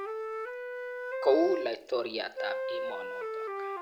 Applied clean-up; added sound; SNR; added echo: none; Wind instrument, woodwind instrument; 3 dB; none.